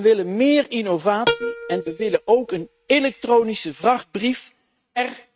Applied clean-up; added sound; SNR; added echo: neural mask model RNNoise.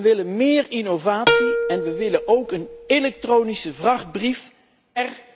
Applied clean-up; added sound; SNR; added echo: none; Plucked string instrument; 3 dB; none.